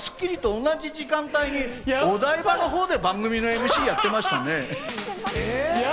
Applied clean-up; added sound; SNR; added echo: none; none; none; none.